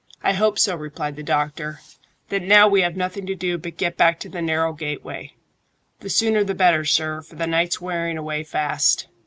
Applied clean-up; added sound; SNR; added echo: none; none; none; none.